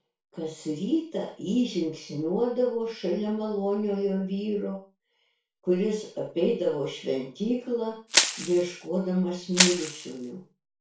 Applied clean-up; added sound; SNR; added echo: none; Crushing; -1 dB; reverberation time 0.3 s.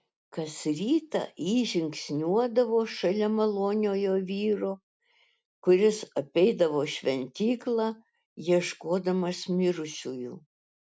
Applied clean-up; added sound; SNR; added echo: none; none; none; none.